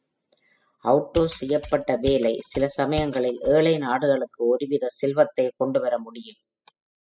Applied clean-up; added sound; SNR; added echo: classical method spectral subtraction.